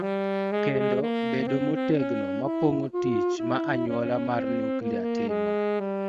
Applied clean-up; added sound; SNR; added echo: neural mask model RNNoise.